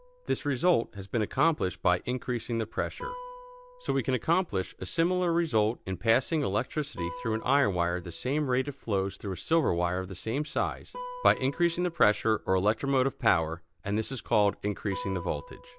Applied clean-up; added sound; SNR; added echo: none; Guitar; 19 dB; none.